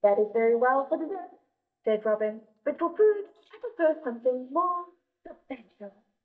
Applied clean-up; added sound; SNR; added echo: neural mask model DeepFilterNet 3.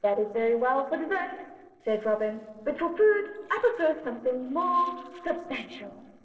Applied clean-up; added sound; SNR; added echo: neural separator model SepFormer DNS4.